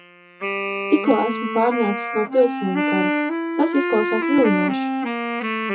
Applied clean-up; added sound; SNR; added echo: classical method WPE with log-MMSE.